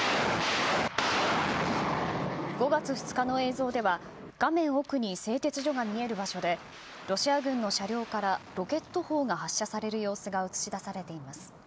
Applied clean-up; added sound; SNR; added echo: none; none; none; none.